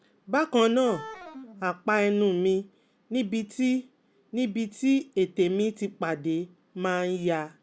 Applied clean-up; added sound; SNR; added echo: none; Wind instrument, woodwind instrument; 16 dB; none.